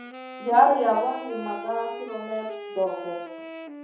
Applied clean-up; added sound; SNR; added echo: none; Wind instrument, woodwind instrument; 12 dB; reverberation time 2.7 s.